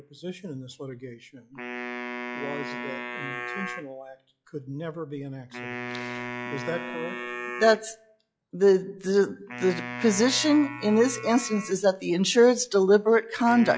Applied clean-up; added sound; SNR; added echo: classical method log-MMSE.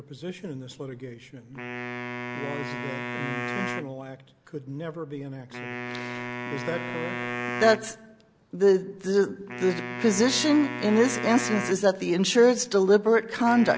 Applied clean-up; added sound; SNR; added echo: none; Wind instrument, woodwind instrument; 10 dB; none.